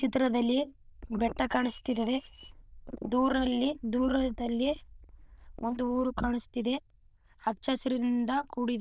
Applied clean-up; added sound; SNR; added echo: neural diffusion model UNIVERSE++.